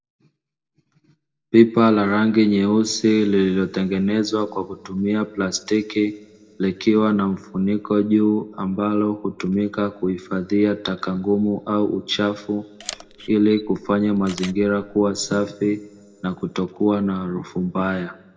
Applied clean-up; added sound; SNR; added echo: none; Camera; 18 dB; reverberation time 1.2 s.